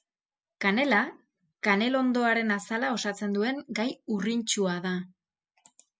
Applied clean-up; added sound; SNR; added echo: none; none; none; none.